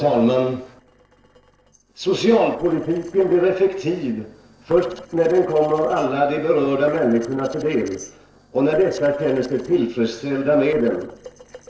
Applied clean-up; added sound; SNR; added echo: neural separator model SepFormer DNS4.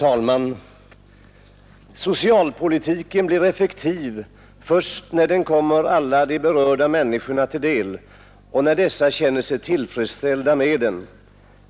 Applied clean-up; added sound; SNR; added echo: none; none; none; none.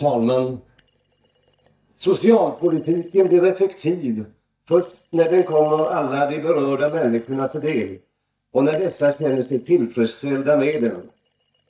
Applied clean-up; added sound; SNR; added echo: neural mask model DeepFilterNet 3.